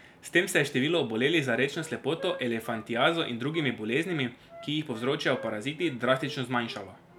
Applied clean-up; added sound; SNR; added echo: none; Wind instrument, woodwind instrument; 19 dB; none.